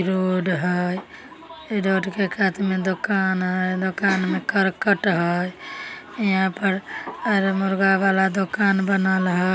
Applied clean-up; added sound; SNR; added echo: none; none; none; none.